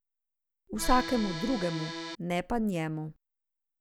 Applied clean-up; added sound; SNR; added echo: none; Accordion; 6 dB; none.